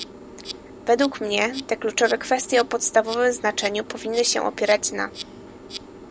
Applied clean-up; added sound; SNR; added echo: none; Insect; 15 dB; none.